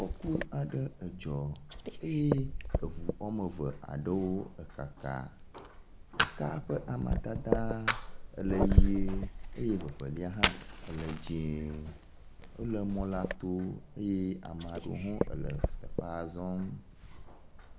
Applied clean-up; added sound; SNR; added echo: none; Fire; -2 dB; none.